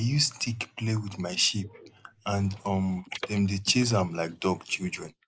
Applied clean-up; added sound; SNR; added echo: neural mask model Resemble Enhance denoiser.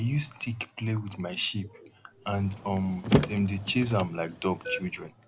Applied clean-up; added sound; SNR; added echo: none; Car; 3 dB; none.